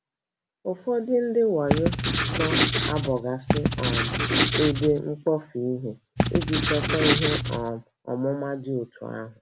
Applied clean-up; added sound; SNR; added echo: none; Writing; -3 dB; none.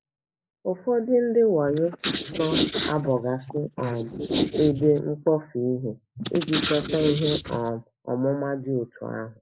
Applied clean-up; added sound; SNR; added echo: neural mask model Resemble Enhance denoiser.